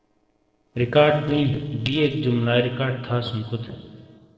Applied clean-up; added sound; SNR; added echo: neural separator model SepFormer DNS4.